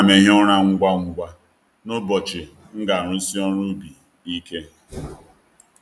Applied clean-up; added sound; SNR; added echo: none; none; none; none.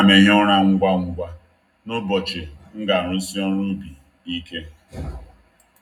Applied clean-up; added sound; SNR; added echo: none; none; none; reverberation time 0.3 s.